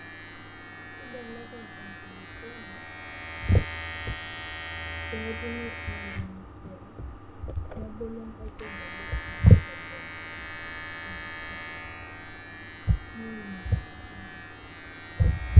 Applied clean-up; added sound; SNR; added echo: none; Domestic sounds, home sounds; 11 dB; reverberation time 0.2 s.